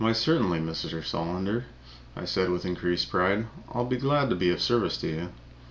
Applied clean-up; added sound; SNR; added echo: none; none; none; none.